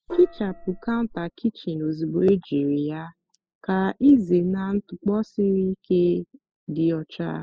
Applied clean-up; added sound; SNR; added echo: classical method spectral subtraction.